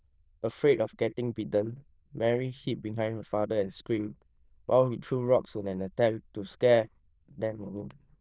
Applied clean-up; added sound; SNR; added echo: neural diffusion model UNIVERSE++.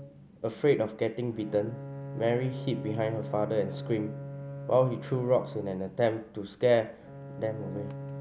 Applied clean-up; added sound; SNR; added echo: none; Bowed string instrument; 11 dB; none.